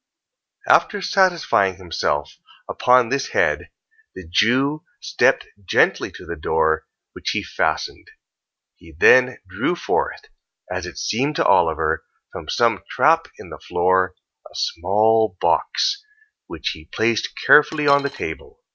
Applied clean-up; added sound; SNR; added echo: none; Coin (dropping); 14 dB; none.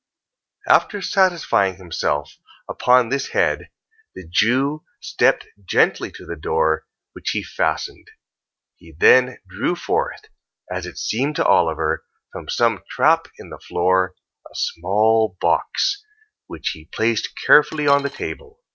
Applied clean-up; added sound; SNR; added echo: neural separator model SepFormer DNS4.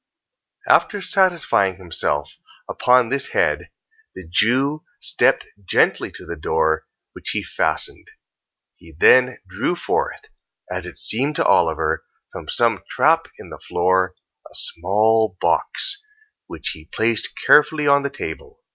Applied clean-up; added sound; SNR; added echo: none; none; none; none.